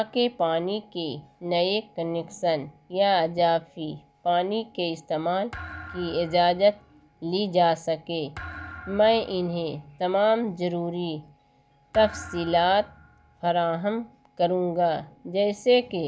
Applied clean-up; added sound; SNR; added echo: none; Thump, thud; 18 dB; none.